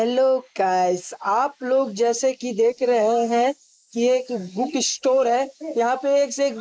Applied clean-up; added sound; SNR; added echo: neural mask model Resemble Enhance denoiser.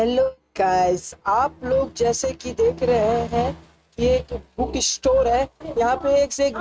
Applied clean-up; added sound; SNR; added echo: neural mask model RNNoise.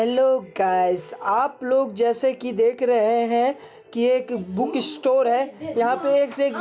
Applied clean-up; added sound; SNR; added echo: none; none; none; none.